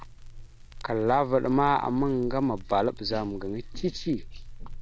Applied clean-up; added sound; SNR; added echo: none; Crackle; 11 dB; none.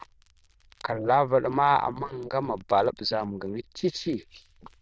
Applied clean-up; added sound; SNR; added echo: neural diffusion model UNIVERSE++.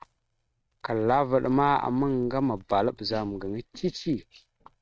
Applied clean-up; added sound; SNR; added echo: neural mask model RNNoise.